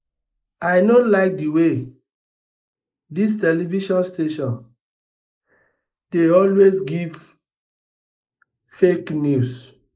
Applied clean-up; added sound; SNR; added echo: neural mask model Resemble Enhance denoiser.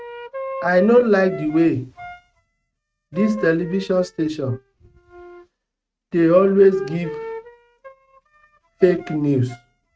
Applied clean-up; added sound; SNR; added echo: neural mask model RNNoise.